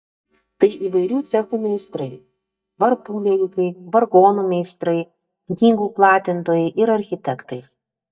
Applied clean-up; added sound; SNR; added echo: neural mask model DeepFilterNet 3.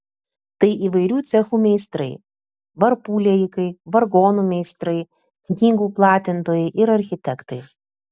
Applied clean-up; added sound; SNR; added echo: none; none; none; none.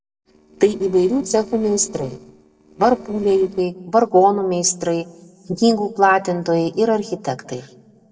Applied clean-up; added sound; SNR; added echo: neural separator model SepFormer DNS4.